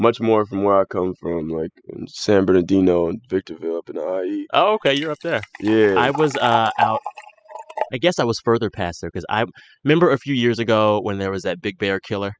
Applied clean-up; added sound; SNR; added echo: classical method spectral subtraction.